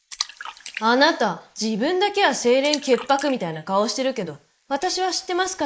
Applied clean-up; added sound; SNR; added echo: neural mask model Resemble Enhance denoiser.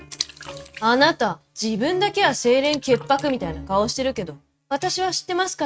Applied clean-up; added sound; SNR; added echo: neural mask model RNNoise.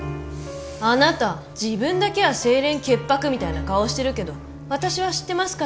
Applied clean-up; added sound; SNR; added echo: none; none; none; none.